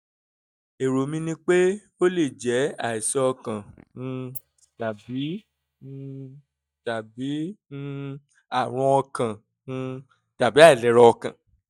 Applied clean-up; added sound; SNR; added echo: neural mask model DeepFilterNet 3.